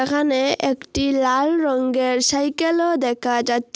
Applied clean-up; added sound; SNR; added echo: none; none; none; none.